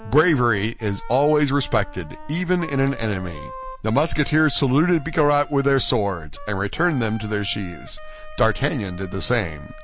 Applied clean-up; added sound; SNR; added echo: none; Wind instrument, woodwind instrument; 19 dB; none.